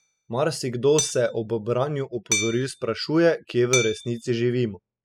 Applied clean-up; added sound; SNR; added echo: classical method spectral subtraction.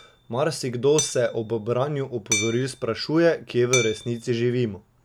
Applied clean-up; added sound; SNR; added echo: none; Hammer; 10 dB; none.